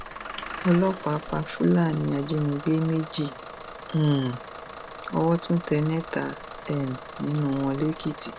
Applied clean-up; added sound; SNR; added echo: none; Engine starting / Bus; 13 dB; none.